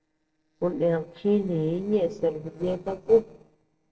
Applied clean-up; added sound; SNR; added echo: neural separator model SepFormer DNS4.